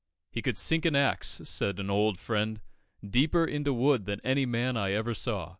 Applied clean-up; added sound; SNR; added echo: none; none; none; none.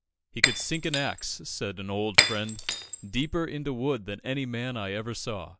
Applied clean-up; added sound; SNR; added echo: none; Shatter; -2 dB; none.